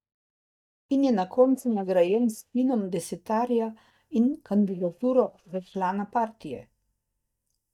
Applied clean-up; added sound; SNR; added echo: neural mask model DeepFilterNet 3.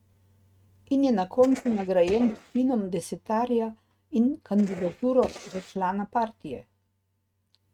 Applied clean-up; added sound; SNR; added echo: neural mask model RNNoise.